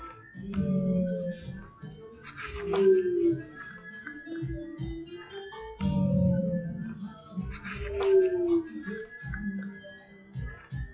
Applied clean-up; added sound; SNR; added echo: classical method WPE with log-MMSE.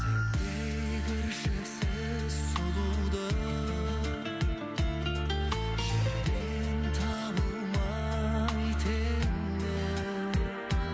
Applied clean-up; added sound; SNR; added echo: none; none; none; none.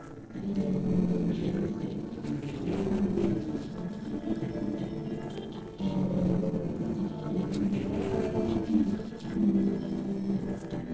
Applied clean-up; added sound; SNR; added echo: neural separator model SepFormer DNS4.